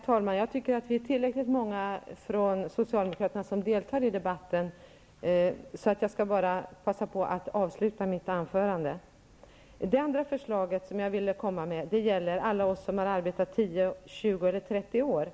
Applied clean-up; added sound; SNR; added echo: none; none; none; none.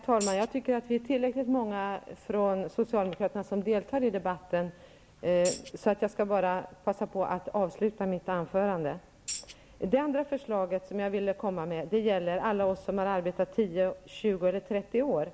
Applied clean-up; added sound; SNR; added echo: none; Tambourine; 12 dB; none.